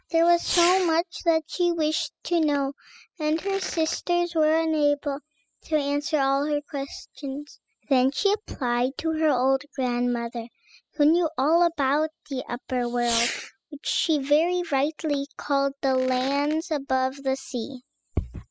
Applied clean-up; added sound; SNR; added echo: classical method spectral subtraction.